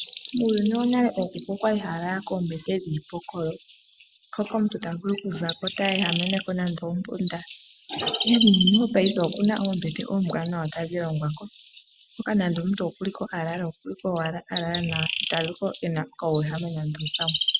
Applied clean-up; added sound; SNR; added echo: none; Chirp, tweet; 0 dB; none.